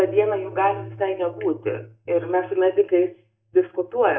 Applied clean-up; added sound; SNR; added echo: neural mask model DeepFilterNet 3.